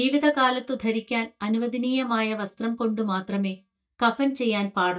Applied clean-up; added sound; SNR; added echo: neural mask model DeepFilterNet 3.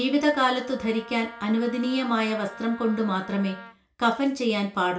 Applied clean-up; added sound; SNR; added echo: none; Wind instrument, woodwind instrument; 19 dB; reverberation time 0.3 s.